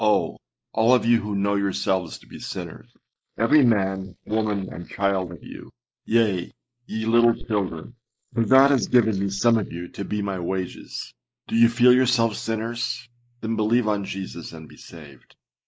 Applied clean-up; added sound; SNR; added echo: neural mask model Resemble Enhance denoiser.